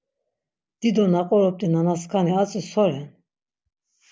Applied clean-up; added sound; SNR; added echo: none; none; none; none.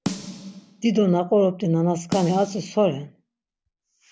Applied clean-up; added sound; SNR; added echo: none; Snare drum; 13 dB; none.